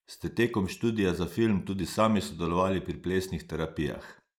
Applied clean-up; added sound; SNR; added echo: neural mask model Resemble Enhance denoiser.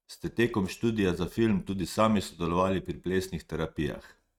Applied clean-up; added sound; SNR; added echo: neural mask model RNNoise.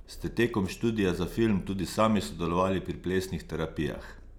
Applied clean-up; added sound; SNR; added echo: none; Idling / Engine starting / Door / Car; 18 dB; none.